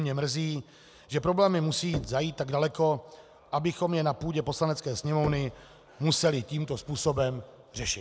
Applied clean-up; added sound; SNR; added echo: none; Knock; 16 dB; none.